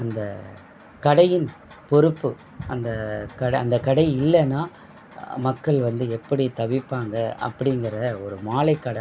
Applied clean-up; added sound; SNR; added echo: none; none; none; none.